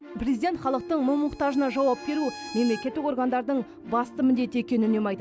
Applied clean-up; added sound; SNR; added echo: none; Bowed string instrument; 18 dB; none.